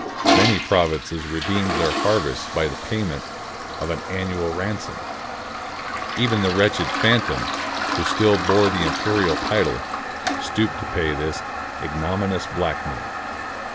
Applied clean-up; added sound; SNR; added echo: none; Toilet flush; 2 dB; none.